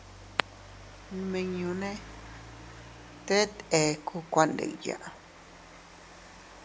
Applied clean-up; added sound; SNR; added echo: none; Rain; 15 dB; none.